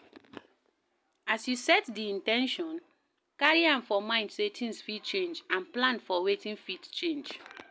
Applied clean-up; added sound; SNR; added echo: none; none; none; none.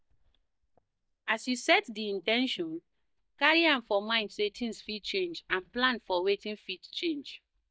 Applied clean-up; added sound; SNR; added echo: neural mask model DeepFilterNet 3.